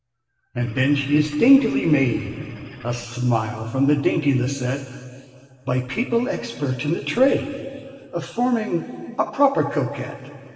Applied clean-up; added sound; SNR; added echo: none; Engine / Boat, Water vehicle; 18 dB; reverberation time 2.4 s.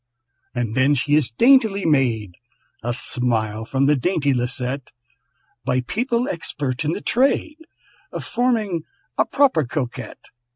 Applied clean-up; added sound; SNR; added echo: none; none; none; none.